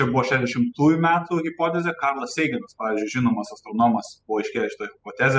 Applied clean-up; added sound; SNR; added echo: classical method spectral subtraction.